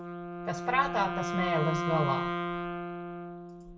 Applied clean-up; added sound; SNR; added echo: none; Wind instrument, woodwind instrument; 2 dB; reverberation time 0.2 s.